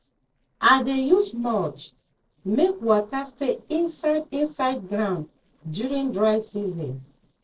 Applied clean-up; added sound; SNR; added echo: neural separator model SepFormer DNS4.